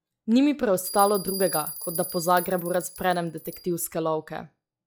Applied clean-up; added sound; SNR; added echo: classical method log-MMSE.